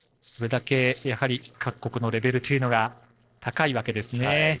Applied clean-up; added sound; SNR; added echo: neural separator model SepFormer DNS4.